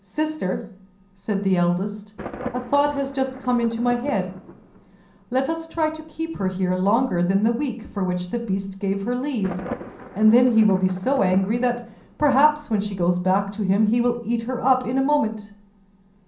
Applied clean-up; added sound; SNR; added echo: none; Thunder; 19 dB; reverberation time 0.6 s.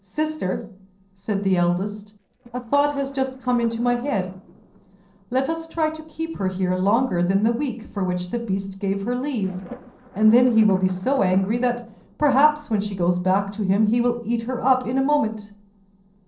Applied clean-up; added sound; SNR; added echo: neural separator model SepFormer DNS4.